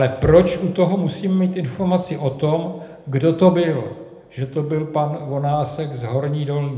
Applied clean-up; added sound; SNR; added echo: none; none; none; reverberation time 0.9 s.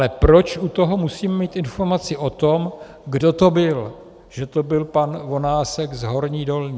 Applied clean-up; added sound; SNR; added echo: none; none; none; none.